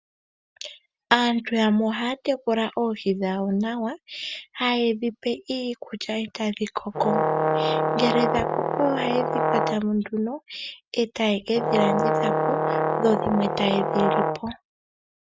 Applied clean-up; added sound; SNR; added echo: none; Brass instrument; -2 dB; none.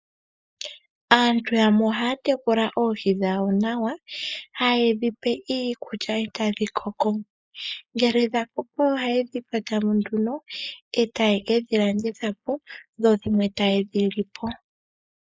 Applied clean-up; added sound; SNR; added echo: neural mask model Resemble Enhance denoiser.